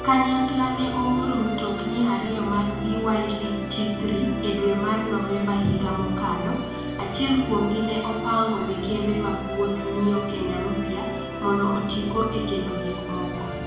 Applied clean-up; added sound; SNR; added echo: none; Musical instrument; 6 dB; reverberation time 0.8 s.